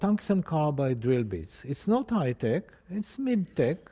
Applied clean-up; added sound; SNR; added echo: none; none; none; none.